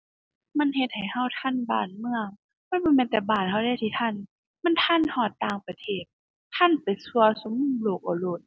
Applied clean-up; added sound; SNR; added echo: none; none; none; none.